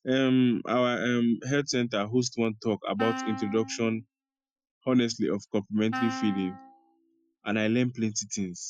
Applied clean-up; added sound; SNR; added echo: classical method Wiener filter.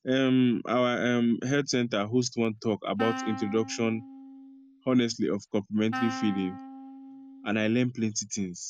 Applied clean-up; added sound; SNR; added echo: none; Wind instrument, woodwind instrument; 12 dB; none.